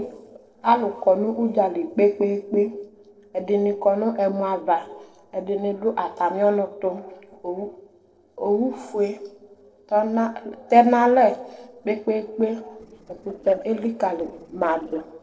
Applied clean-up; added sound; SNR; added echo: neural separator model SepFormer DNS4.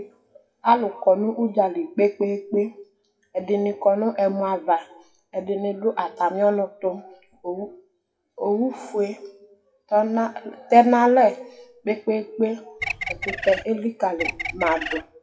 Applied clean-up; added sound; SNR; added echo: classical method WPE with log-MMSE.